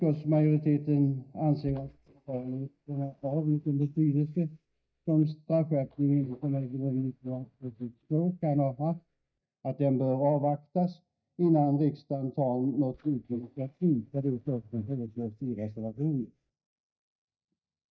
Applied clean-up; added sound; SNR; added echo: neural mask model DeepFilterNet 3.